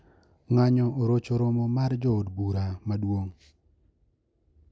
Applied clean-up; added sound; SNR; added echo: none; none; none; none.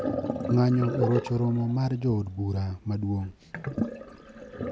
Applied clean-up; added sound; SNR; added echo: none; Sink (filling or washing); 6 dB; none.